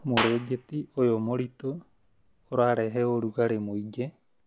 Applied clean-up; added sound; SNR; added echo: none; Clapping; 9 dB; none.